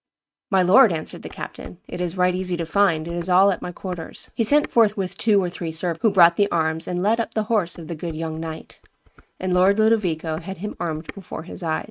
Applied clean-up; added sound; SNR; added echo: neural mask model RNNoise.